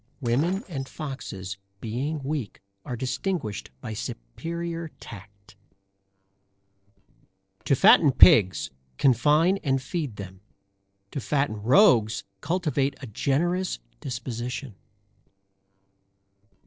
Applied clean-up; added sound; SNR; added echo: neural separator model SepFormer DNS4.